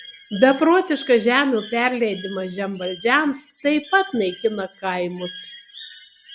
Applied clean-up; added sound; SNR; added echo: none; Bird; 17 dB; none.